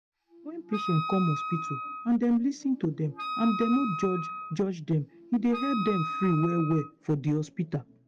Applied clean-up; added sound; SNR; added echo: none; Wind instrument, woodwind instrument; 8 dB; none.